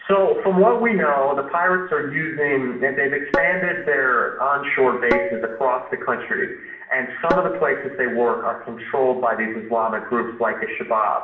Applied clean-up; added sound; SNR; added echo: none; Tabla; 7 dB; reverberation time 0.7 s.